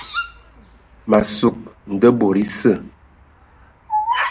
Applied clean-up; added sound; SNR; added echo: none; Bird vocalization, bird call, bird song; 8 dB; none.